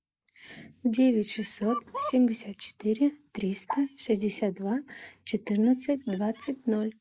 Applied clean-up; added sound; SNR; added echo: neural mask model Resemble Enhance denoiser.